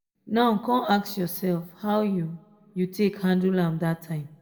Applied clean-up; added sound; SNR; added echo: none; none; none; reverberation time 0.6 s.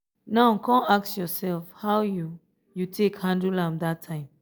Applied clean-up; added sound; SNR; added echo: none; none; none; none.